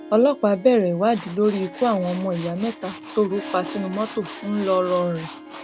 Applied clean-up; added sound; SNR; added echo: none; Tools + Harp; 14 dB; none.